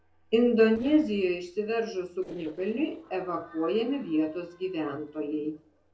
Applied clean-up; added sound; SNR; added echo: neural separator model SepFormer DNS4.